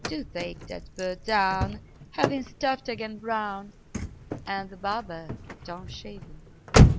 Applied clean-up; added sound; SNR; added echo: none; Slam / Car; -4 dB; none.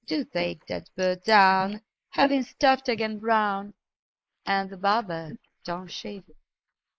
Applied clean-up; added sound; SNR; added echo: neural mask model Resemble Enhance denoiser.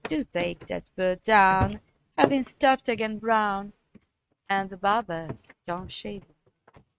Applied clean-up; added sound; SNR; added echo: neural mask model RNNoise.